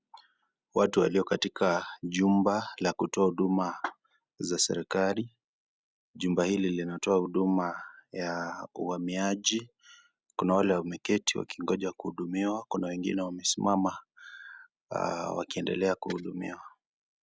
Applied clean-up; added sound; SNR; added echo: none; none; none; none.